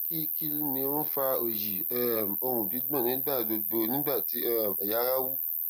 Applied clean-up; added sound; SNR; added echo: none; Cricket; -1 dB; none.